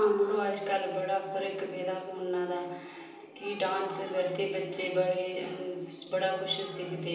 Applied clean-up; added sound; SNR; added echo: none; none; none; reverberation time 0.8 s.